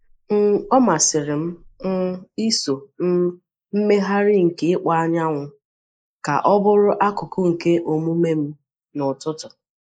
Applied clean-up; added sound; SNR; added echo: neural mask model Resemble Enhance denoiser.